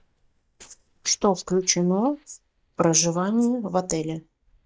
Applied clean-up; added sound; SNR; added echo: neural mask model DeepFilterNet 3.